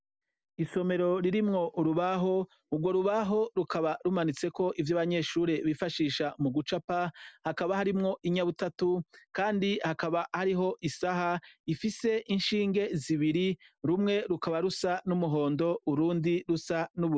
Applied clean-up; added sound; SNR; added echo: none; none; none; none.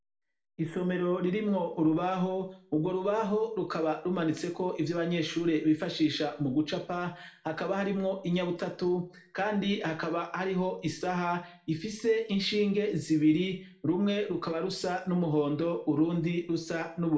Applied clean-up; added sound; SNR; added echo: none; none; none; reverberation time 0.4 s.